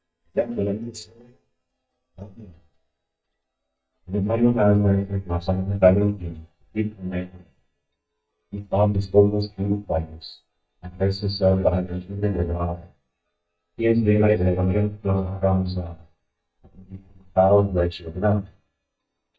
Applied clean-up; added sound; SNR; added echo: neural mask model DeepFilterNet 3.